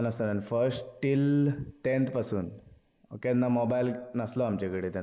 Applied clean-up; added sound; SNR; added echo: neural mask model Resemble Enhance denoiser.